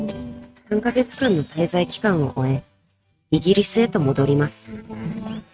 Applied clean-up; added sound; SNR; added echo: neural mask model RNNoise.